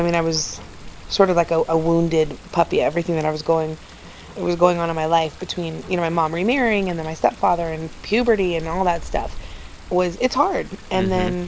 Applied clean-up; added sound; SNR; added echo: none; Water; 14 dB; none.